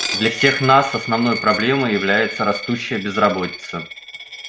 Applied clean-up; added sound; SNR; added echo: none; Coin (dropping); 8 dB; none.